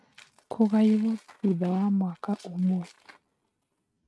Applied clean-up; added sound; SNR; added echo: neural mask model RNNoise.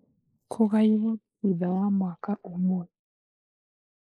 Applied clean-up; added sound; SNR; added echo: neural mask model Resemble Enhance denoiser.